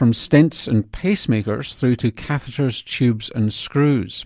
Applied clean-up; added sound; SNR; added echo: none; none; none; none.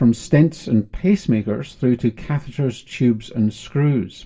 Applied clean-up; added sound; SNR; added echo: none; none; none; reverberation time 0.2 s.